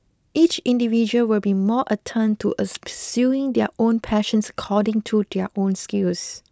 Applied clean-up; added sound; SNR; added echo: none; none; none; none.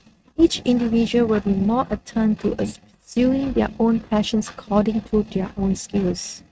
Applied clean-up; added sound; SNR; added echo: neural mask model RNNoise.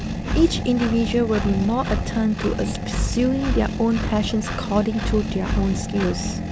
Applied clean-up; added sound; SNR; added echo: none; Engine; 2 dB; none.